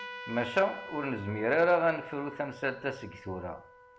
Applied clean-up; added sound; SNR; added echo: none; Trumpet; 15 dB; none.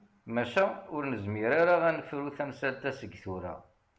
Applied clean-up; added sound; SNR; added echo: none; none; none; none.